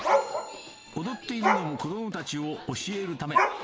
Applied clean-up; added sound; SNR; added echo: none; Dog; -4 dB; none.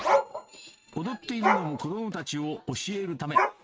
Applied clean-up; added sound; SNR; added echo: neural mask model RNNoise.